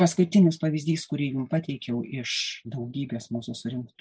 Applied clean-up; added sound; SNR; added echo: neural mask model Resemble Enhance denoiser.